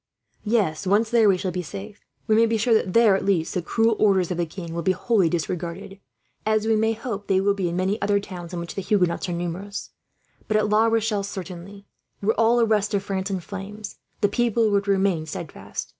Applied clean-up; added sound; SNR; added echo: none; none; none; none.